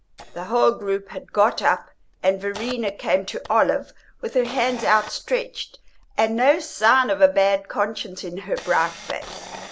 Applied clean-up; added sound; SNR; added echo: none; Camera; 19 dB; none.